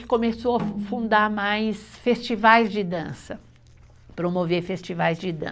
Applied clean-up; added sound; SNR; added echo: none; Snare drum; 12 dB; none.